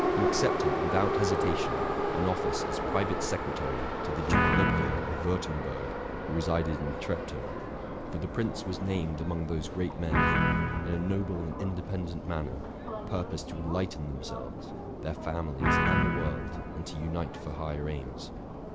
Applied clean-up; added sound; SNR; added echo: none; Guitar + Subway, metro, underground; -2 dB; none.